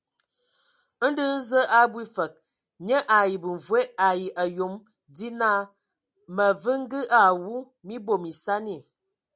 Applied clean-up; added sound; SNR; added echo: none; none; none; none.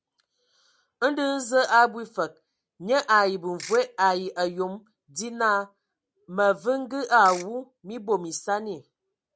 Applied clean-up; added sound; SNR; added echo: none; Ratchet, pawl / Percussion; 15 dB; none.